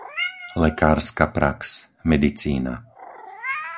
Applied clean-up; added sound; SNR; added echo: none; Meow; 12 dB; none.